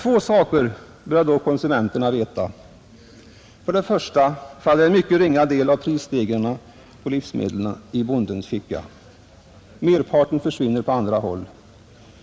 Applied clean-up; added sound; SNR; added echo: none; none; none; none.